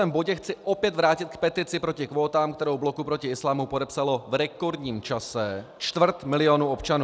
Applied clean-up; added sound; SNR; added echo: none; none; none; none.